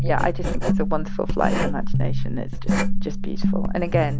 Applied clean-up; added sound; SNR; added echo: none; Writing; -2 dB; none.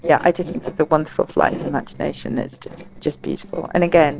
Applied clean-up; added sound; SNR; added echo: neural separator model SepFormer DNS4.